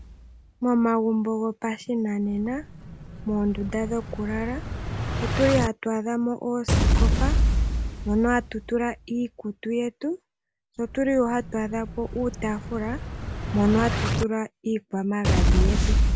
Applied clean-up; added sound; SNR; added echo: none; Explosion; 0 dB; none.